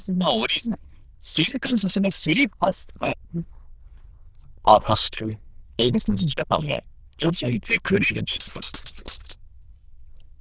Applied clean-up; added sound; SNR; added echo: neural diffusion model UNIVERSE++.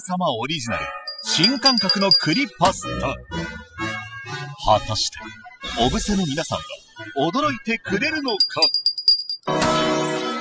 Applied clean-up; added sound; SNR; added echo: classical method spectral subtraction.